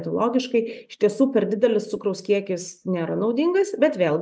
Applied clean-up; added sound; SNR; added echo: neural mask model Resemble Enhance denoiser.